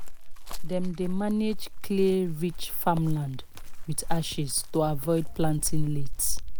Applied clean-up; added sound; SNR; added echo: none; Chirp, tweet; -1 dB; none.